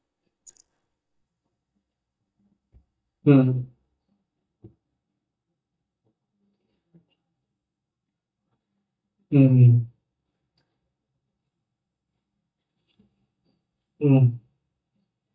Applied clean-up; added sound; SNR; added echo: neural mask model DeepFilterNet 3.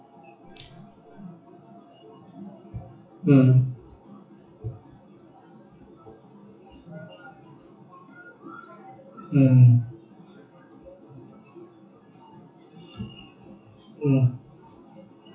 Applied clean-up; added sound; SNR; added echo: classical method WPE with log-MMSE.